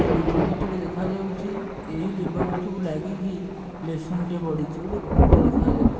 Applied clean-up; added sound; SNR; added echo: none; Thunder; -4 dB; reverberation time 2.4 s.